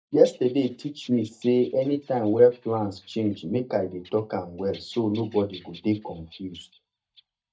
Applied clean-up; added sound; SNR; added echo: neural mask model DeepFilterNet 3.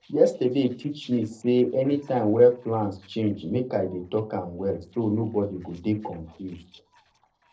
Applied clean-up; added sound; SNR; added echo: neural separator model SepFormer DNS4.